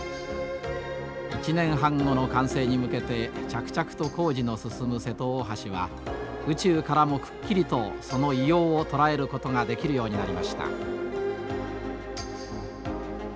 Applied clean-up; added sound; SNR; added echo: none; none; none; none.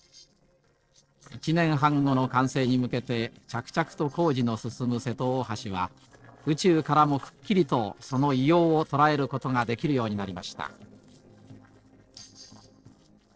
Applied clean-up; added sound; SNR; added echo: neural separator model SepFormer DNS4.